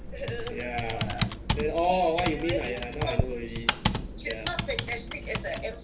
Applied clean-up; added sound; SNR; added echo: none; Computer keyboard; 1 dB; reverberation time 0.3 s.